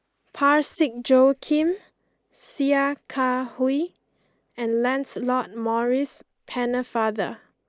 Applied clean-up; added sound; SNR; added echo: neural mask model Resemble Enhance denoiser.